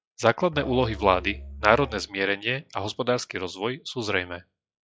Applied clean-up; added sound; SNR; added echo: classical method log-MMSE.